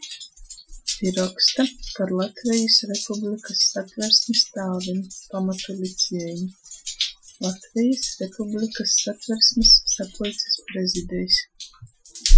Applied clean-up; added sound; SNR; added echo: classical method Wiener filter.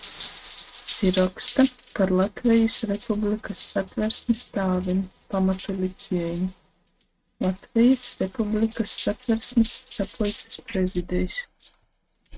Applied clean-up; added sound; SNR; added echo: neural mask model RNNoise.